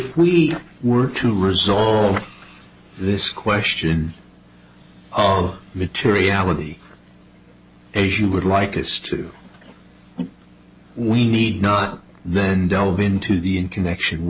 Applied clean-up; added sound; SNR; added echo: none; none; none; none.